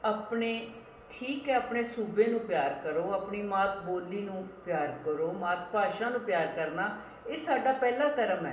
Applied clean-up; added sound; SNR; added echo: none; none; none; reverberation time 2.0 s.